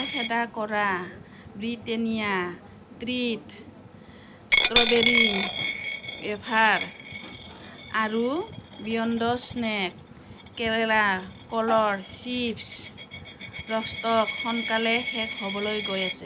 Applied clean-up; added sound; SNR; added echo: none; Coin (dropping); 2 dB; none.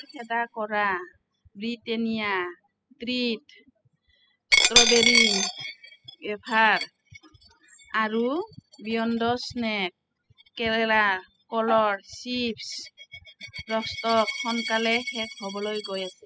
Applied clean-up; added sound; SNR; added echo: classical method spectral subtraction.